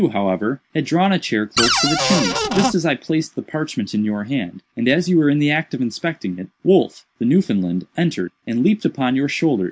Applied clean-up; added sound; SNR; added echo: none; Cupboard open or close; -1 dB; none.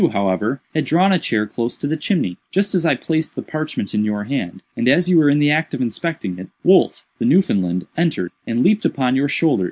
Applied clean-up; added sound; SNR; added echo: none; none; none; none.